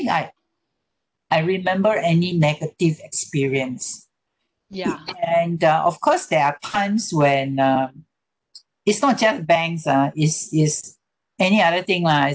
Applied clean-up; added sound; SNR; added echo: none; none; none; none.